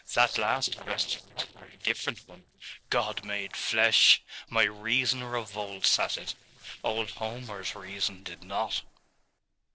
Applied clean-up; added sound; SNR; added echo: neural separator model SepFormer DNS4.